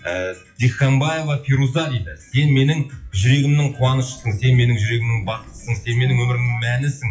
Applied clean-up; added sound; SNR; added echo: classical method WPE with log-MMSE.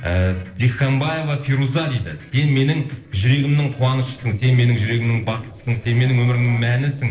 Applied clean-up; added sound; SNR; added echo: neural separator model SepFormer DNS4.